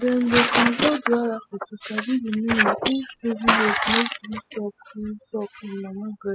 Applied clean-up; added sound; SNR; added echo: classical method spectral subtraction.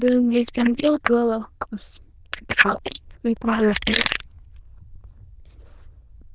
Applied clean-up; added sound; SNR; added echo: neural diffusion model UNIVERSE++.